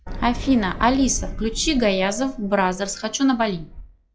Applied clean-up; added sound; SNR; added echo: classical method log-MMSE.